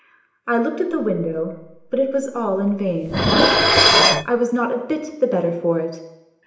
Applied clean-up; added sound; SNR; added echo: none; Dishes, pots, and pans; -3 dB; reverberation time 0.8 s.